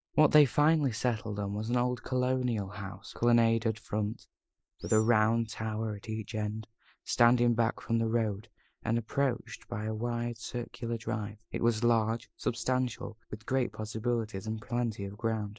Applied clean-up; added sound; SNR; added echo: neural mask model Resemble Enhance denoiser.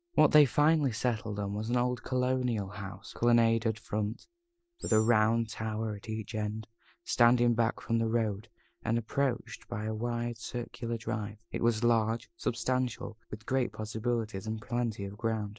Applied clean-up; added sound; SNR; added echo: none; Animal; 17 dB; none.